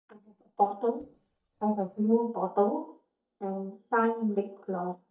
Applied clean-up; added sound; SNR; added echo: neural mask model DeepFilterNet 3.